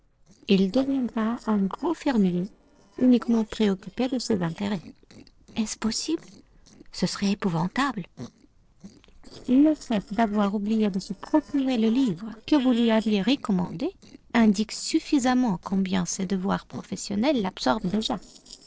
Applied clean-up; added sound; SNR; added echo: neural separator model SepFormer DNS4.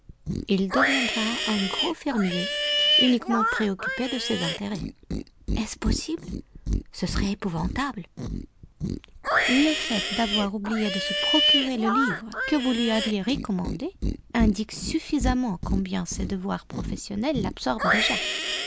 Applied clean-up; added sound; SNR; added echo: none; Livestock, farm animals, working animals; 0 dB; none.